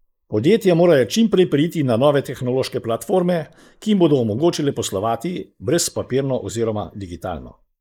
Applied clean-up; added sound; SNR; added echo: neural mask model Resemble Enhance denoiser.